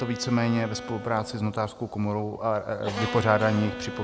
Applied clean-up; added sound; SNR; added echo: none; Wind instrument, woodwind instrument; 11 dB; none.